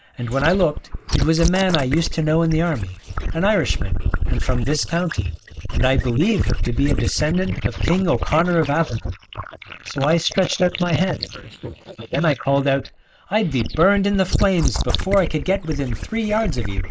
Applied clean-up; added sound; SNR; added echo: neural mask model Resemble Enhance denoiser.